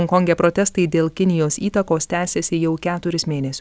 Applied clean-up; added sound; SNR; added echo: none; none; none; none.